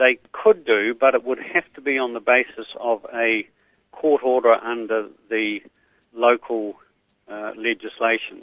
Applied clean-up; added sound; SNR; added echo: none; none; none; none.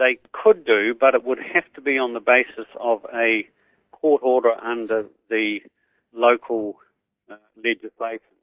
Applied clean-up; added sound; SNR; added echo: neural mask model DeepFilterNet 3.